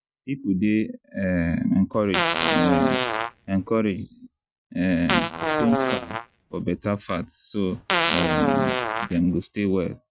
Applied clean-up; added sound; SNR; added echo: neural mask model RNNoise.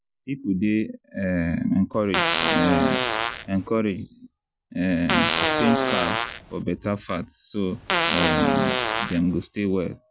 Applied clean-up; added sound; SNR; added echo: none; Fart; -1 dB; none.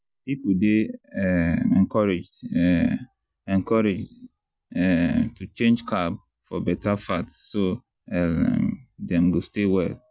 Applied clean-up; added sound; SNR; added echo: none; none; none; none.